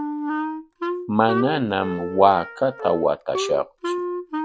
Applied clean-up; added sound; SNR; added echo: none; Wind instrument, woodwind instrument; 6 dB; none.